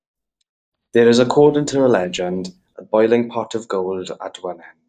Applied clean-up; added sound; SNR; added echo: neural mask model DeepFilterNet 3.